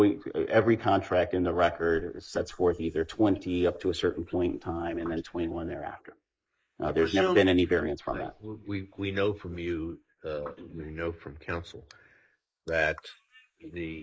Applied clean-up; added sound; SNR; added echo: neural mask model Resemble Enhance denoiser.